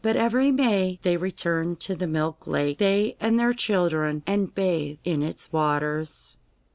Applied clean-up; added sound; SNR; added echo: none; none; none; none.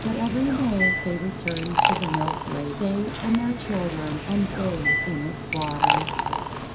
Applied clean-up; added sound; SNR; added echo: none; Liquid; 0 dB; reverberation time 0.3 s.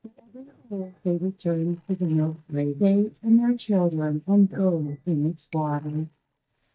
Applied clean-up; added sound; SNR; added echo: neural mask model DeepFilterNet 3.